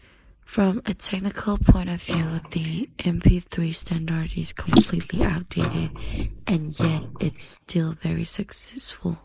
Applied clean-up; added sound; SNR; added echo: neural mask model Resemble Enhance denoiser.